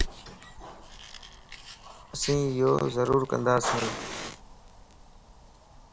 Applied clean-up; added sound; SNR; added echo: none; Fire + Wind; 10 dB; none.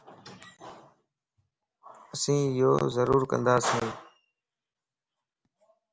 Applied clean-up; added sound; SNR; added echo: none; none; none; none.